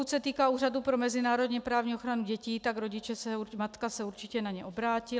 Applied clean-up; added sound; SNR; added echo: none; none; none; none.